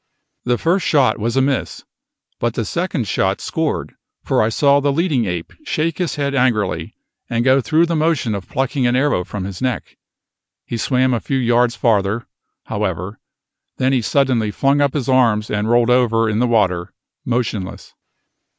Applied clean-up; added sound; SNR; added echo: none; none; none; none.